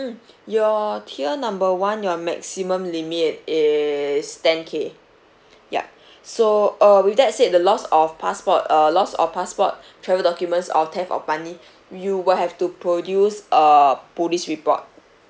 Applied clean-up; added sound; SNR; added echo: none; none; none; none.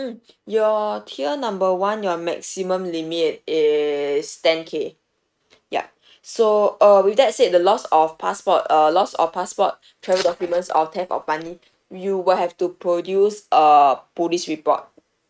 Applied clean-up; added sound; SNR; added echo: neural mask model RNNoise.